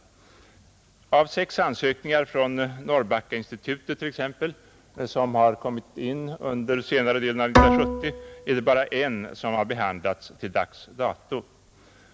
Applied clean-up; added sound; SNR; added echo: none; Bowed string instrument; -2 dB; none.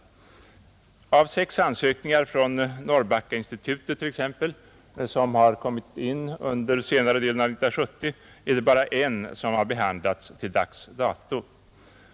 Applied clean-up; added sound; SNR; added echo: none; none; none; none.